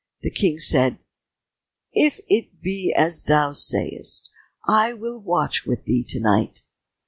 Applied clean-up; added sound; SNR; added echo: none; none; none; none.